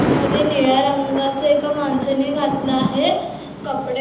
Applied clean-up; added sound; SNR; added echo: none; Thunder; 5 dB; reverberation time 0.9 s.